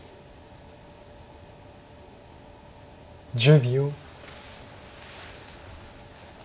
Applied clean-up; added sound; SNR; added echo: none; none; none; none.